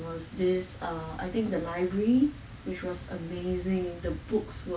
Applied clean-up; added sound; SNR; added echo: none; none; none; none.